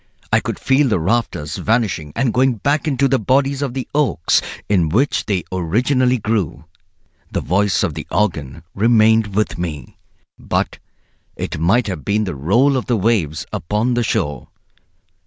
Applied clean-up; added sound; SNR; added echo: none; none; none; none.